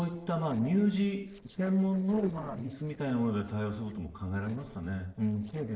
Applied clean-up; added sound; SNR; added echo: neural separator model SepFormer DNS4.